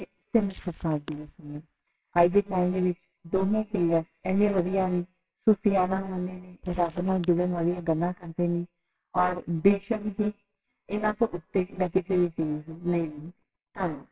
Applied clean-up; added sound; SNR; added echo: neural separator model SepFormer WHAMR!.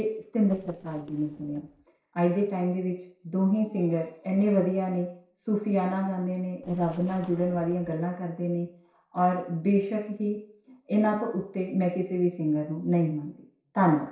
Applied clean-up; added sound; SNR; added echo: neural separator model SepFormer DNS4.